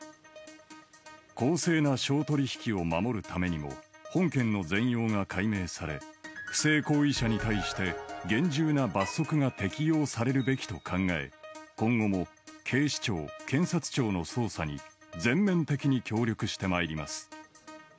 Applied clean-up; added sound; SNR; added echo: none; Bowed string instrument; 14 dB; none.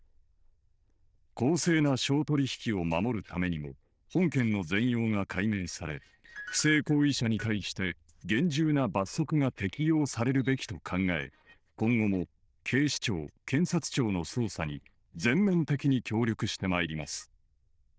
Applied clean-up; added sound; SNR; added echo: neural diffusion model UNIVERSE++.